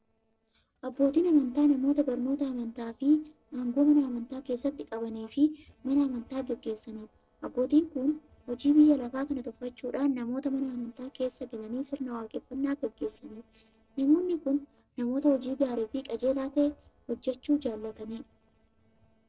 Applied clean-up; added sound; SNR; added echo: neural separator model SepFormer DNS4.